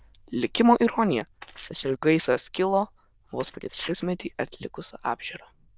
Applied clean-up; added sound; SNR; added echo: neural diffusion model UNIVERSE++.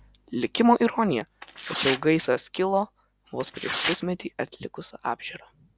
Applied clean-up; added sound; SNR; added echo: none; Tearing; 8 dB; none.